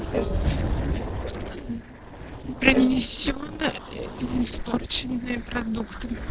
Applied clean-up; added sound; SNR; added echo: neural separator model SepFormer DNS4.